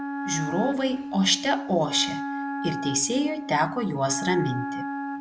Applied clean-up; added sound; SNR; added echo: none; Wind instrument, woodwind instrument; 6 dB; none.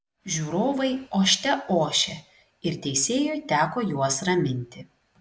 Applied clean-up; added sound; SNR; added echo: none; none; none; none.